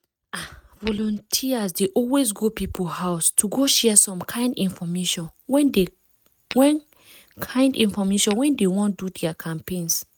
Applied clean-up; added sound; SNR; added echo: neural mask model RNNoise.